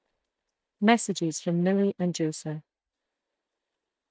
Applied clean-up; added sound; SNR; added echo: neural mask model DeepFilterNet 3.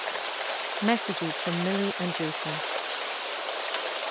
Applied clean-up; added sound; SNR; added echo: none; Rain; -2 dB; none.